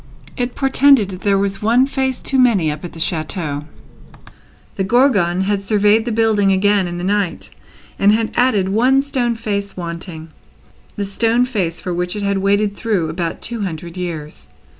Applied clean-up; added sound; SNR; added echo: none; none; none; none.